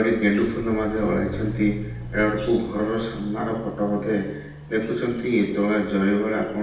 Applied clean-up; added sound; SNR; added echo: none; Walk, footsteps; 13 dB; reverberation time 0.9 s.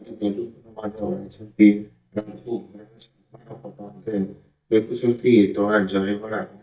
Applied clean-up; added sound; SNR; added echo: neural mask model DeepFilterNet 3.